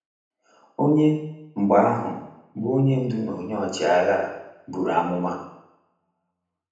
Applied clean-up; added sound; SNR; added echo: none; none; none; reverberation time 0.8 s.